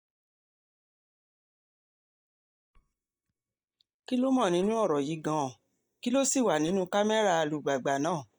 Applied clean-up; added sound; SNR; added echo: neural mask model DeepFilterNet 3.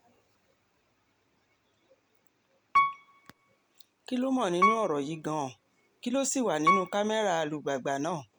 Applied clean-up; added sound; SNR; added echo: none; Piano; 0 dB; none.